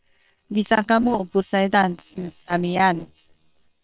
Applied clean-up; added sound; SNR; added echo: neural separator model SepFormer WHAM!.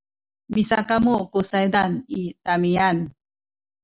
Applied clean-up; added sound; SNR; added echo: none; none; none; none.